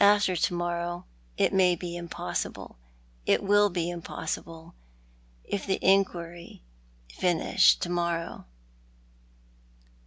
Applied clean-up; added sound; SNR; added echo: none; none; none; none.